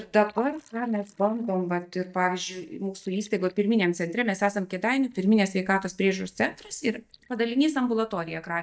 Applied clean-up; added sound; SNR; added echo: neural mask model DeepFilterNet 3.